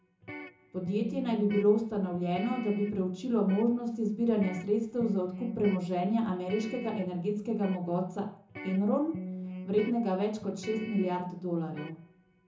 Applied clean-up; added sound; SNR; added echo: none; Electric guitar; 13 dB; reverberation time 0.6 s.